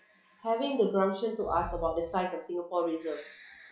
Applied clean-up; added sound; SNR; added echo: classical method log-MMSE.